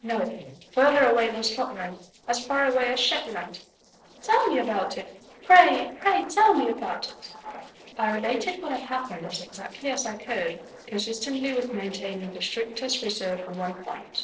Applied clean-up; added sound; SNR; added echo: neural separator model SepFormer DNS4.